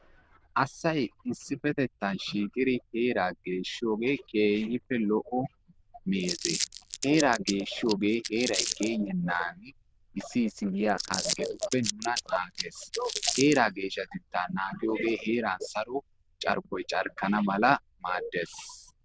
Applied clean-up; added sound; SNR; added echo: neural diffusion model UNIVERSE++.